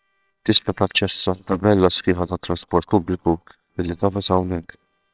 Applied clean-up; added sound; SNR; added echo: neural separator model SepFormer WHAMR!.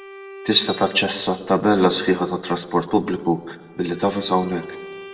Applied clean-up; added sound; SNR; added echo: none; Bowed string instrument; 19 dB; reverberation time 1.2 s.